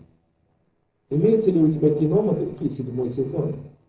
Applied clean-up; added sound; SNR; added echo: neural separator model SepFormer DNS4.